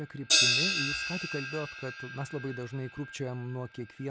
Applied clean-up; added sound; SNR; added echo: none; Crash cymbal; -5 dB; none.